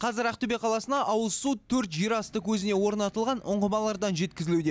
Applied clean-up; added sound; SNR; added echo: none; none; none; none.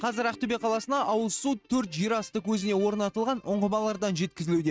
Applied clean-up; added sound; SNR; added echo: neural mask model RNNoise.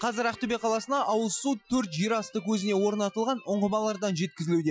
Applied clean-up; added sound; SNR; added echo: classical method Wiener filter.